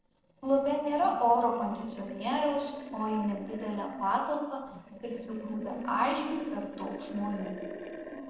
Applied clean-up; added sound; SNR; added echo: neural separator model SepFormer DNS4.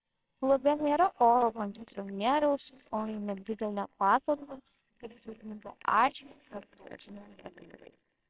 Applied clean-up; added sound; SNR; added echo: neural separator model SepFormer WHAMR!.